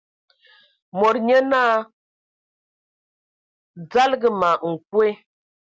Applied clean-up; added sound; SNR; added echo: none; none; none; none.